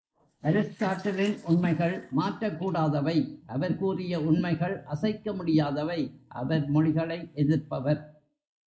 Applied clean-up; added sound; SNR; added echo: neural mask model Resemble Enhance denoiser.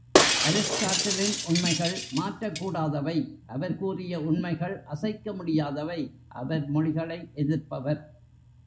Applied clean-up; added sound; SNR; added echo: none; Shatter; -2 dB; none.